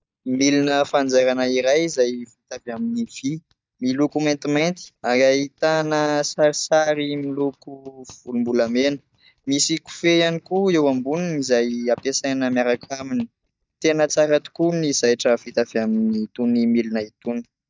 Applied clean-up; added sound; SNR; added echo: neural mask model DeepFilterNet 3.